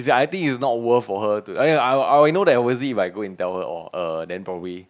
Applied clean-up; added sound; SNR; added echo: none; none; none; none.